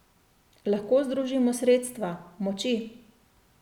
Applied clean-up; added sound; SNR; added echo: none; none; none; none.